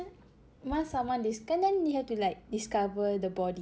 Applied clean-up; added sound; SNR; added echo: none; none; none; none.